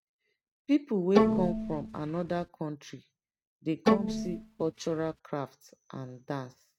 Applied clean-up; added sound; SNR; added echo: neural mask model RNNoise.